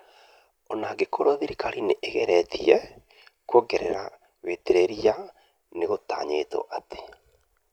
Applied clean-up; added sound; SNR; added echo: none; none; none; none.